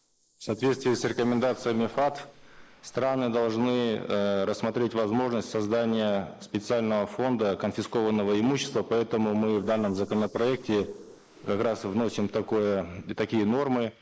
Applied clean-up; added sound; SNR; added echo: neural mask model Resemble Enhance denoiser.